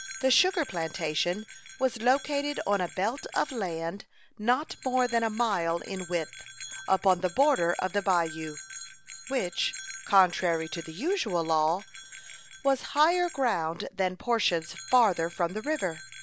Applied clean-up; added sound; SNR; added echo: none; Bell; 17 dB; none.